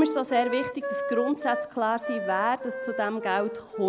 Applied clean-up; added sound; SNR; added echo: none; Wind instrument, woodwind instrument; 5 dB; none.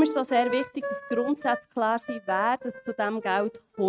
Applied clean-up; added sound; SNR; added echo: neural mask model RNNoise.